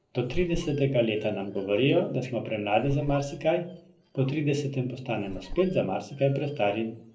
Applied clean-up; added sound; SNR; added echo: neural separator model SepFormer DNS4.